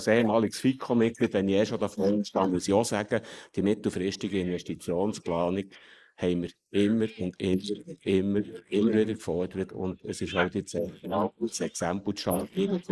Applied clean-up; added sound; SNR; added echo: neural mask model Resemble Enhance denoiser.